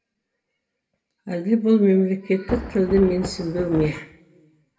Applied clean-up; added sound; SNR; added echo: none; Thunder; 9 dB; reverberation time 1.6 s.